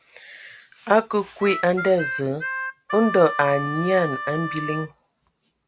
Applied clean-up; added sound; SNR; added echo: none; Harmonica; 7 dB; none.